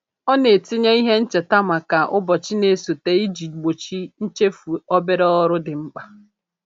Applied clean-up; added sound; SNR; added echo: none; none; none; none.